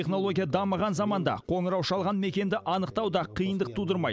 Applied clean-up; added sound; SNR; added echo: none; none; none; none.